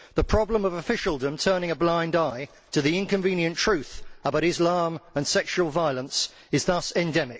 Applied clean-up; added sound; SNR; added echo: none; none; none; none.